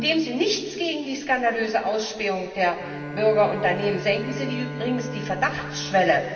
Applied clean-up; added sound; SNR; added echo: none; Bowed string instrument; 12 dB; reverberation time 2.1 s.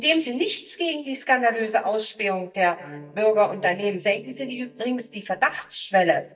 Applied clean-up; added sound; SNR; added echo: neural mask model DeepFilterNet 3.